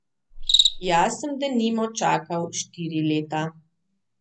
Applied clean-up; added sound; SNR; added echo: none; Cricket; 3 dB; none.